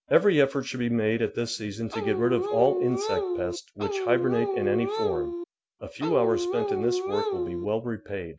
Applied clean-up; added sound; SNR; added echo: none; Dog; 1 dB; none.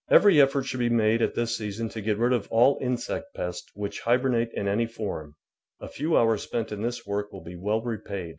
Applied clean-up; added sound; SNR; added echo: none; none; none; none.